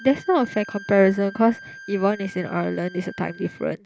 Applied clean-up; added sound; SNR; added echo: none; Bowed string instrument; 19 dB; none.